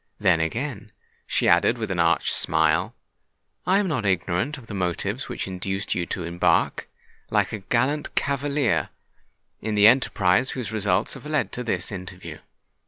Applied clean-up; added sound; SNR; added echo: none; none; none; none.